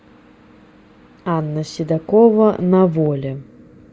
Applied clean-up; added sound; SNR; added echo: none; none; none; none.